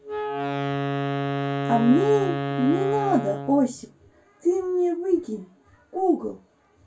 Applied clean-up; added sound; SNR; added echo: none; Wind instrument, woodwind instrument; 5 dB; reverberation time 0.2 s.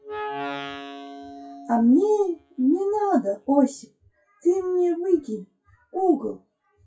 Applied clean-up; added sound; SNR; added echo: classical method WPE with log-MMSE.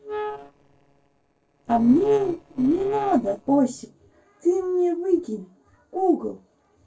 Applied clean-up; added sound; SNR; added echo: neural separator model SepFormer DNS4.